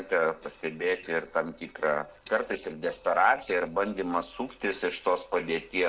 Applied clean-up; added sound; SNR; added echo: neural separator model SepFormer DNS4.